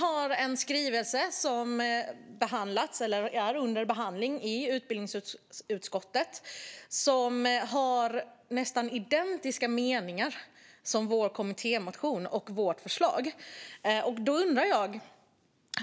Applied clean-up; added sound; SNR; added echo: none; none; none; none.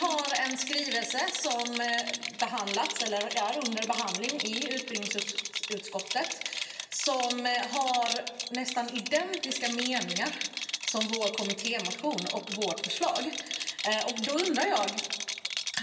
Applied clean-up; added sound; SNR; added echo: none; Rattle; 3 dB; reverberation time 1.1 s.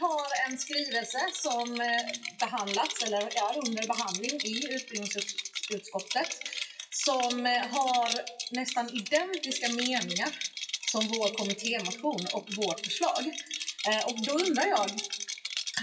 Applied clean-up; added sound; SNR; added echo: classical method WPE with log-MMSE.